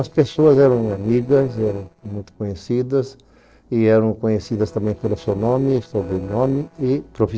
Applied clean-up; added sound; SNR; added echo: neural separator model SepFormer DNS4.